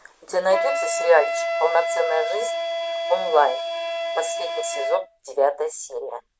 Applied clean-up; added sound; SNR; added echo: none; Wind instrument, woodwind instrument; 3 dB; none.